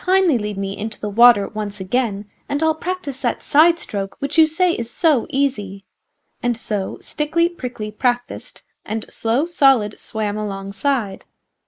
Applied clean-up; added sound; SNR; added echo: neural mask model Resemble Enhance denoiser.